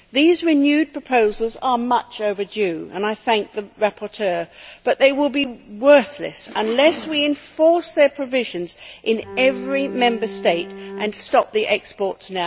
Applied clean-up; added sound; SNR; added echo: none; Bowed string instrument; 13 dB; none.